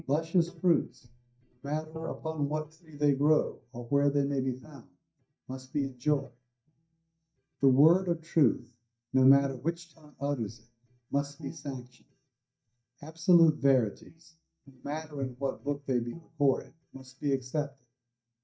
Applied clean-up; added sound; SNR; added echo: neural mask model DeepFilterNet 3.